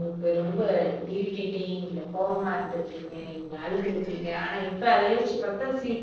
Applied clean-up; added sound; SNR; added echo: neural separator model SepFormer DNS4.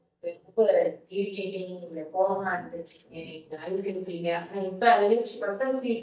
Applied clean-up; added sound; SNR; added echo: neural mask model DeepFilterNet 3.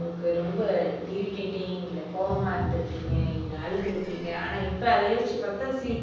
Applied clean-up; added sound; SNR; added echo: none; Meow / Purr; 20 dB; reverberation time 1.1 s.